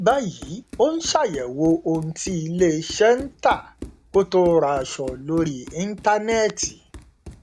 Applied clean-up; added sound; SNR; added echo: none; Run; 18 dB; none.